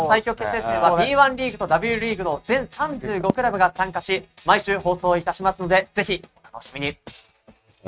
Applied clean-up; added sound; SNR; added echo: neural mask model RNNoise.